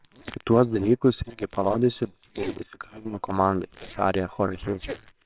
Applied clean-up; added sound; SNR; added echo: neural separator model SepFormer WHAMR!.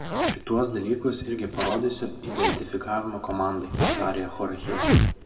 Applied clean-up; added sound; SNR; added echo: none; Zipper (clothing); -1 dB; reverberation time 1.3 s.